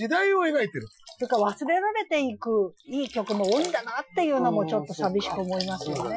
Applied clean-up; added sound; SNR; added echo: classical method Wiener filter.